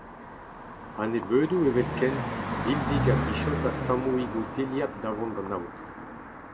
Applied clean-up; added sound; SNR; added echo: none; Car passing by; 3 dB; none.